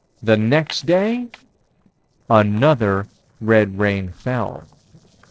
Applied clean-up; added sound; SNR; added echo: neural separator model SepFormer DNS4.